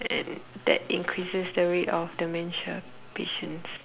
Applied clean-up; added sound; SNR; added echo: none; none; none; none.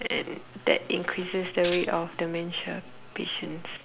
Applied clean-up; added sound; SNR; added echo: none; Tambourine; 8 dB; none.